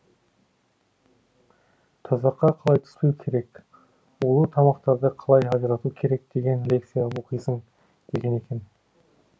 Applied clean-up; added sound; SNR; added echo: none; none; none; none.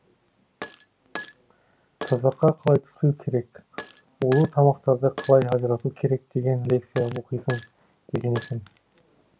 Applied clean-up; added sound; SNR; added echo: none; Glass; 17 dB; none.